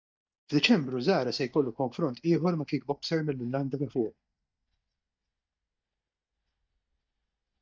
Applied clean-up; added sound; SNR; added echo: neural mask model DeepFilterNet 3.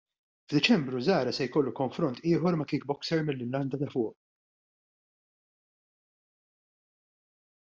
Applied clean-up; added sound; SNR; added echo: none; none; none; none.